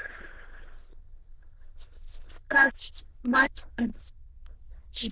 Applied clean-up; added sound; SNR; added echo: neural diffusion model UNIVERSE++.